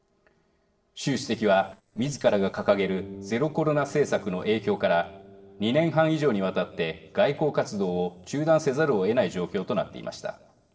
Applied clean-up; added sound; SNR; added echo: neural separator model SepFormer DNS4.